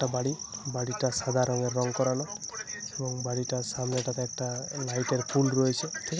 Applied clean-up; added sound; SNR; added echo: none; none; none; none.